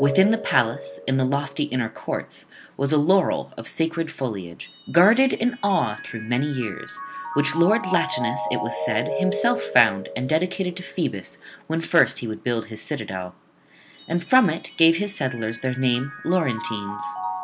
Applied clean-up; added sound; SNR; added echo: none; Mallet percussion; 10 dB; none.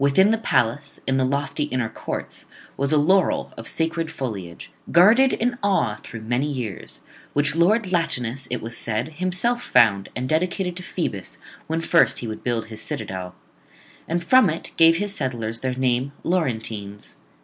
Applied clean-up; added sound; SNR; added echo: none; none; none; none.